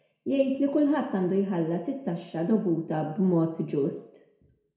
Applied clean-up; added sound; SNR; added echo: none; none; none; reverberation time 0.5 s.